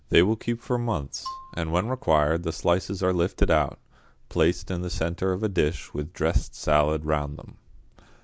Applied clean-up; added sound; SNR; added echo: none; Marimba, xylophone; 18 dB; none.